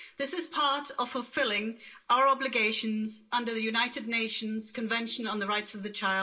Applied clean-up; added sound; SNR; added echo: none; none; none; reverberation time 0.2 s.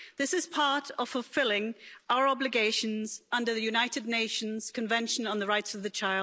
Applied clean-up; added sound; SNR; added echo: none; none; none; none.